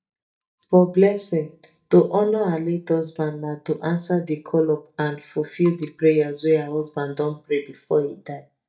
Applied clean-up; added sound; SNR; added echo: neural mask model DeepFilterNet 3.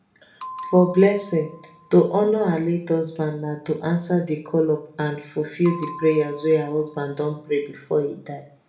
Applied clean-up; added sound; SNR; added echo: none; Bell; 18 dB; reverberation time 0.4 s.